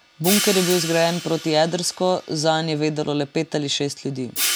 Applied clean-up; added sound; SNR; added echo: none; Hi-hat; 7 dB; none.